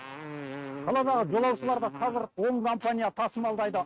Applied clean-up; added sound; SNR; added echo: neural mask model RNNoise.